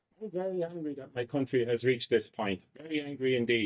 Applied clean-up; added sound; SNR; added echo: neural mask model DeepFilterNet 3.